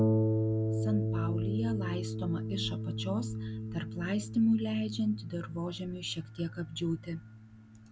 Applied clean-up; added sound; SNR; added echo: none; Harp; -1 dB; none.